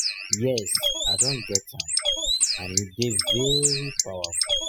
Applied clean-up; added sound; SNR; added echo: classical method spectral subtraction.